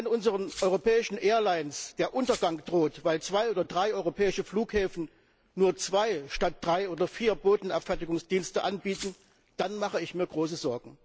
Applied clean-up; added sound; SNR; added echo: none; Glass; 18 dB; none.